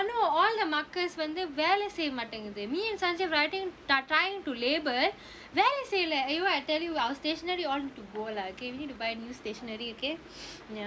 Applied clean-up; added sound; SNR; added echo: none; none; none; none.